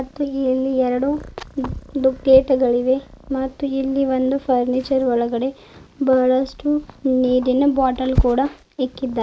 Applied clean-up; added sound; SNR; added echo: none; Purr; 13 dB; none.